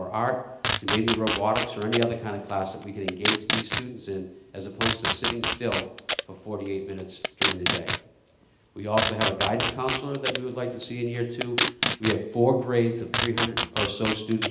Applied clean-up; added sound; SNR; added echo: none; Packing tape, duct tape; -2 dB; none.